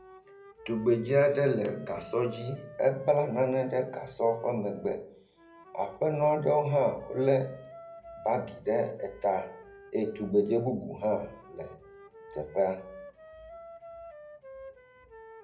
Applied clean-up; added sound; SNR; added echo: none; Wind instrument, woodwind instrument; 19 dB; reverberation time 0.5 s.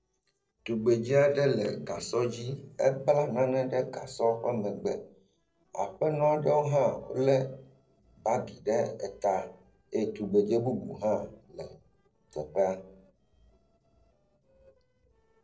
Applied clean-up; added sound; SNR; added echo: neural separator model SepFormer DNS4.